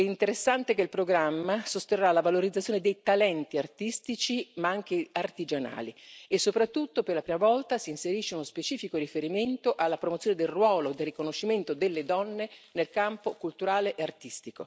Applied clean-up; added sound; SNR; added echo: none; none; none; none.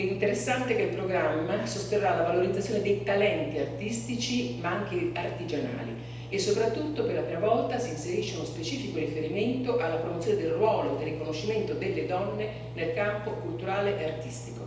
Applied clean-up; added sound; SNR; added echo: none; Engine; 10 dB; reverberation time 0.9 s.